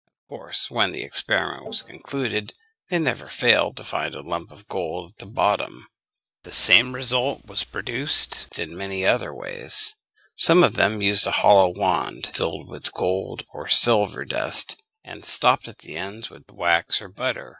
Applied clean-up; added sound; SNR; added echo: neural mask model DeepFilterNet 3.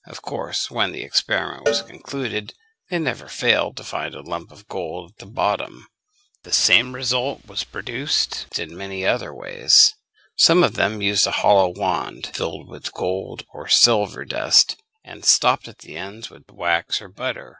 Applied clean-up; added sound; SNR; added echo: none; Cowbell; 9 dB; none.